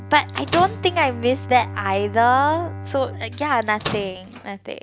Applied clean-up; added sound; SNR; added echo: none; Bowed string instrument + Microwave oven; 10 dB; none.